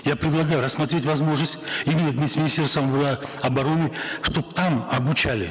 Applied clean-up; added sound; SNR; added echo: none; none; none; none.